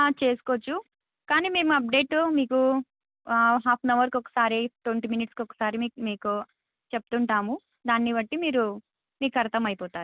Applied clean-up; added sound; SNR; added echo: none; none; none; none.